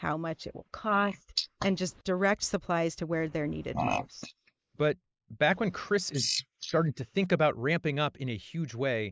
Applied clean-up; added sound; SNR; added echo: neural mask model Resemble Enhance denoiser.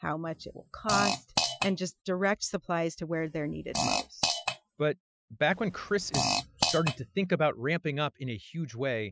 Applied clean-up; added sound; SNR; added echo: classical method Wiener filter.